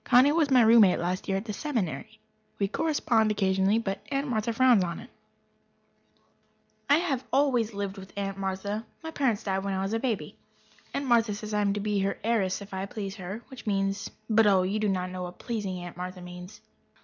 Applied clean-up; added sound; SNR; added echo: none; none; none; none.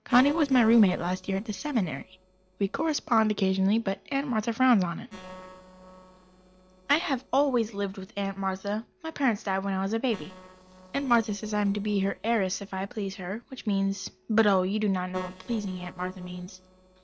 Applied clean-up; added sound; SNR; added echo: neural separator model SepFormer DNS4.